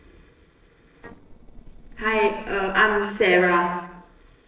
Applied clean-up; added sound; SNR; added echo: neural separator model SepFormer DNS4.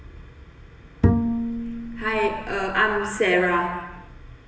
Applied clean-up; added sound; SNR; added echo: none; Bowed string instrument; -1 dB; reverberation time 1.3 s.